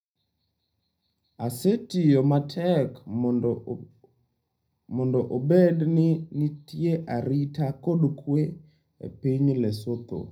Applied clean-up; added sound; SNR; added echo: none; none; none; reverberation time 0.4 s.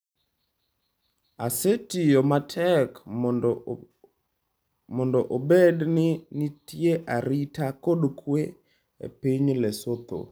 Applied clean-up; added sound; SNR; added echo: none; none; none; none.